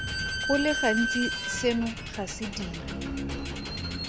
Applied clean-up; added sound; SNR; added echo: none; Squeak / Slam; 1 dB; none.